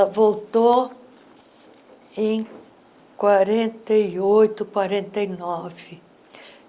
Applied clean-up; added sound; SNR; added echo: none; none; none; none.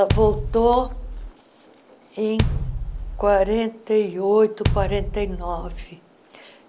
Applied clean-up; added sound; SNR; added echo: none; Bass drum; 4 dB; none.